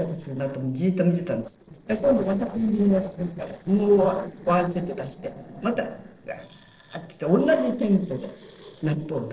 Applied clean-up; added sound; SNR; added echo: neural separator model SepFormer DNS4.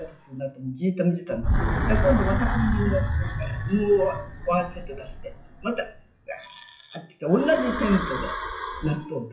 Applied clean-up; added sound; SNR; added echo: classical method WPE with log-MMSE.